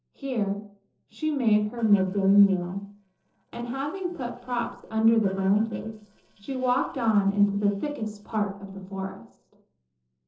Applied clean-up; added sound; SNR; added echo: neural separator model SepFormer DNS4.